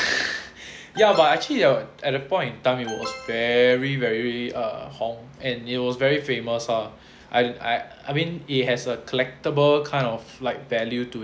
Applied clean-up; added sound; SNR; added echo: none; Alarm; 15 dB; none.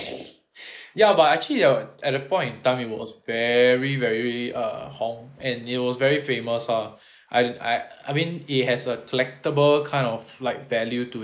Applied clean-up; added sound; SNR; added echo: neural mask model Resemble Enhance denoiser.